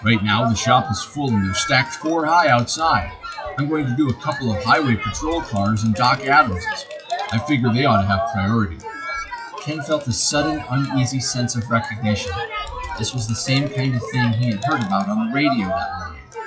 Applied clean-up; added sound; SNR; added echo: classical method WPE with log-MMSE.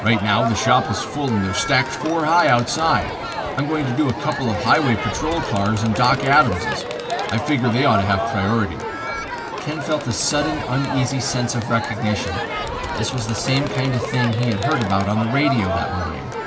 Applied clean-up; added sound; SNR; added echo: none; Crowd; 5 dB; reverberation time 1.7 s.